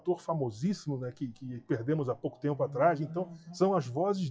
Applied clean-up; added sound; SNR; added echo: classical method WPE with log-MMSE.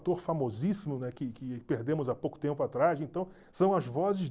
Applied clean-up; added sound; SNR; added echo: none; none; none; none.